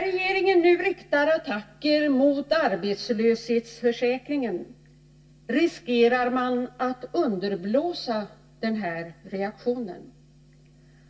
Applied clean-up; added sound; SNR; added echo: none; none; none; reverberation time 0.2 s.